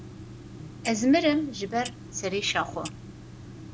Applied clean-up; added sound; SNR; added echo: none; Clock; 13 dB; none.